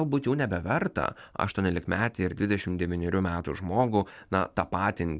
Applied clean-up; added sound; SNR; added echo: none; none; none; none.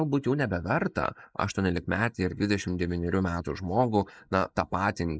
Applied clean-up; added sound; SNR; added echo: neural mask model Resemble Enhance denoiser.